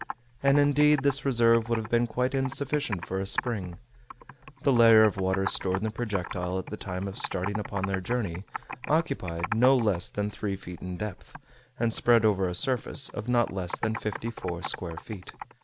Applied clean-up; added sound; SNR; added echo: none; Computer keyboard; 12 dB; none.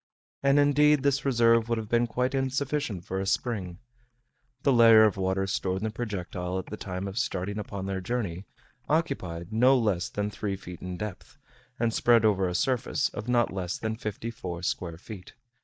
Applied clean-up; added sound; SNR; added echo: neural mask model DeepFilterNet 3.